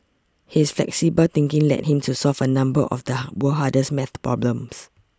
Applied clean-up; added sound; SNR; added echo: none; none; none; none.